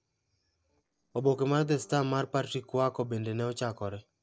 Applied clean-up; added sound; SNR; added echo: neural separator model SepFormer DNS4.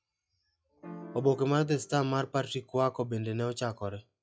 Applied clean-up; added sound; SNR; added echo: classical method log-MMSE.